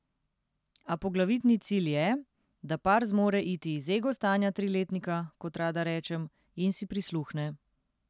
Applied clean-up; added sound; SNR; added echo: none; none; none; none.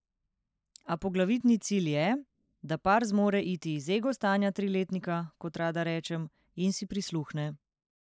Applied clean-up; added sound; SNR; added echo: neural mask model Resemble Enhance denoiser.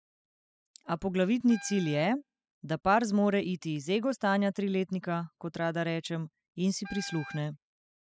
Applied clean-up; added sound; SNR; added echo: classical method spectral subtraction.